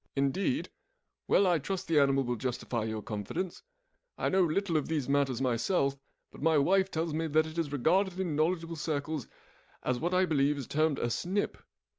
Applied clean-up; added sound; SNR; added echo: none; none; none; none.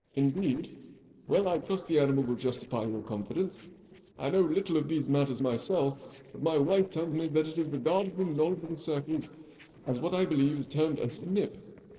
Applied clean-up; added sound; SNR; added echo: neural separator model SepFormer DNS4.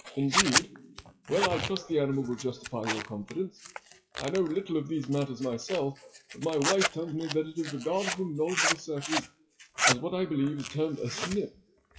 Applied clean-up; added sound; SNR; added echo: classical method WPE with log-MMSE.